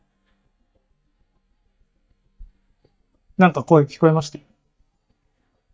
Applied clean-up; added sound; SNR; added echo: neural mask model DeepFilterNet 3.